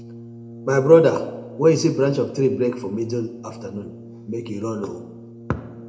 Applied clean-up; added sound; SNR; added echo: none; Brass instrument; 17 dB; reverberation time 0.7 s.